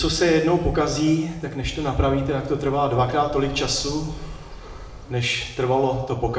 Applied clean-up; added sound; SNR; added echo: none; Bird; 16 dB; reverberation time 0.9 s.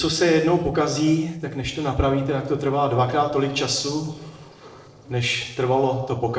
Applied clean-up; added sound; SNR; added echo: neural separator model SepFormer DNS4.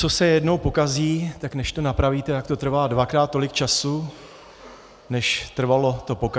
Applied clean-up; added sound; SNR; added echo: none; none; none; none.